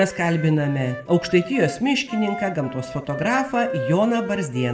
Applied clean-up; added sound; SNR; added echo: none; Wind instrument, woodwind instrument; 11 dB; reverberation time 0.6 s.